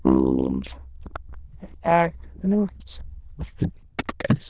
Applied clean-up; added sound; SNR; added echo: neural diffusion model UNIVERSE++.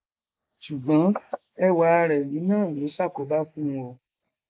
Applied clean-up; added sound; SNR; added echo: neural mask model Resemble Enhance denoiser.